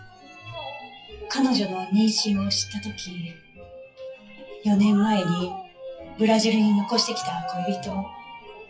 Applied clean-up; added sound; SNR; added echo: classical method WPE with log-MMSE.